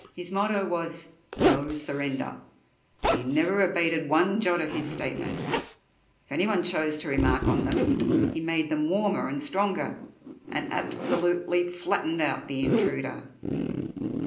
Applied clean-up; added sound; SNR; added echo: none; Zipper (clothing); 3 dB; reverberation time 0.5 s.